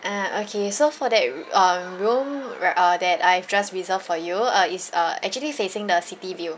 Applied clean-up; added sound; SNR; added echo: none; none; none; none.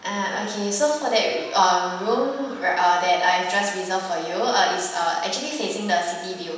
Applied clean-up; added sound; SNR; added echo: none; none; none; reverberation time 1.1 s.